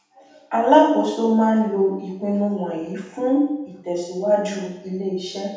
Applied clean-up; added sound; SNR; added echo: none; none; none; reverberation time 0.8 s.